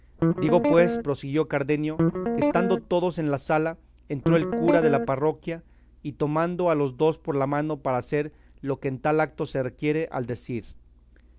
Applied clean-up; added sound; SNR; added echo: none; Guitar; 0 dB; none.